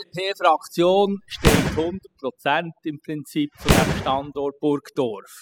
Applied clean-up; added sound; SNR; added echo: classical method spectral subtraction.